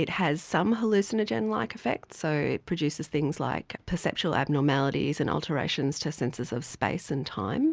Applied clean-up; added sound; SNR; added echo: none; none; none; none.